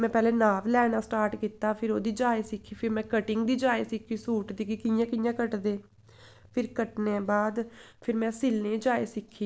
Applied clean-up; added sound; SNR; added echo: none; none; none; none.